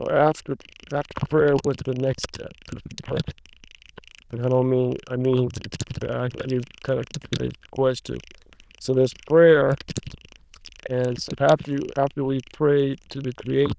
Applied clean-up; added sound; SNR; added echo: neural diffusion model UNIVERSE++.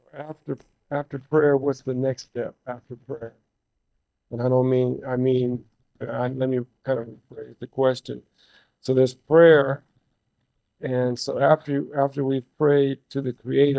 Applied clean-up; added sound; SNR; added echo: neural mask model DeepFilterNet 3.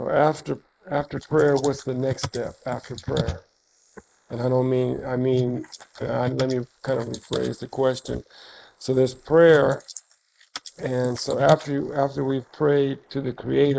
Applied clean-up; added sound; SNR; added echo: neural mask model Resemble Enhance denoiser.